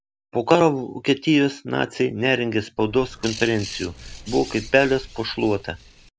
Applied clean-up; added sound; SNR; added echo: none; Bird; 16 dB; none.